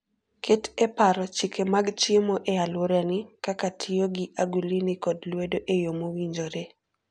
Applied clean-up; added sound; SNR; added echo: none; none; none; none.